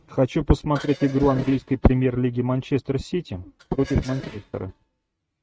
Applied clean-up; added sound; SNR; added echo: neural mask model RNNoise.